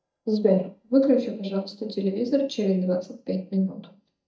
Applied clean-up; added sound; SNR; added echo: neural mask model DeepFilterNet 3.